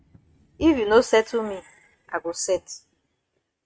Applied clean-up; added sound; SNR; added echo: neural mask model RNNoise.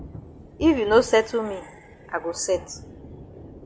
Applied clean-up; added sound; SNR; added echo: none; Thunder / Rain; 16 dB; none.